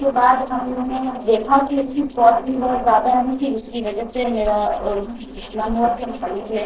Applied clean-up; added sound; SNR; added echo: neural separator model SepFormer DNS4.